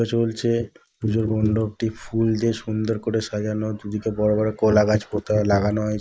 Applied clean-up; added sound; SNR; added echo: neural mask model Resemble Enhance denoiser.